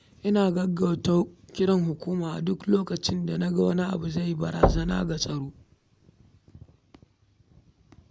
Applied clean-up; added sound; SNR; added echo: none; Knock / Wood / Percussion; 2 dB; none.